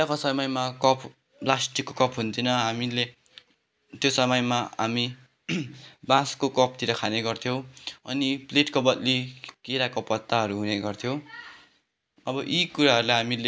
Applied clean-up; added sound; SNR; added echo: none; none; none; none.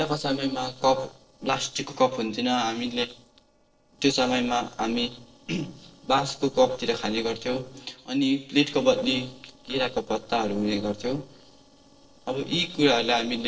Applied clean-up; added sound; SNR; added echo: neural separator model SepFormer DNS4.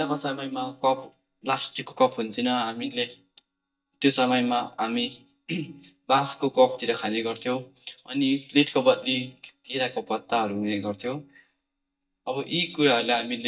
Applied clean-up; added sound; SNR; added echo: neural mask model DeepFilterNet 3.